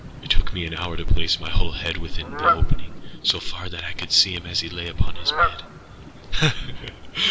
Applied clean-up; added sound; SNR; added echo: none; Fowl; 10 dB; none.